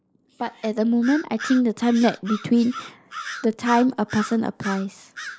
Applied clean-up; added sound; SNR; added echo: neural mask model Resemble Enhance denoiser.